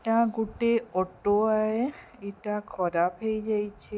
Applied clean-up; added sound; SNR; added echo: none; none; none; none.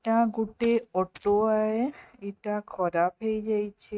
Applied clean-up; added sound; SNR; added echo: neural mask model RNNoise.